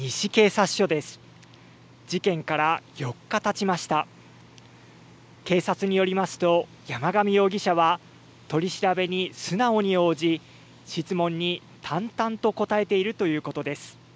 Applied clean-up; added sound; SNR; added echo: none; none; none; none.